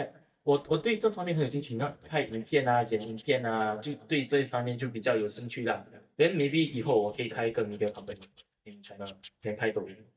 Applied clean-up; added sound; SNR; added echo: neural mask model DeepFilterNet 3.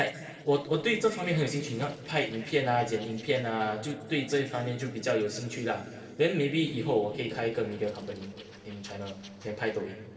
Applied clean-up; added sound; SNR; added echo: neural separator model SepFormer DNS4.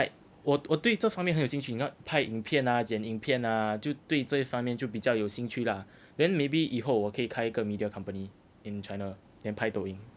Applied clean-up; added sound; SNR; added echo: none; none; none; none.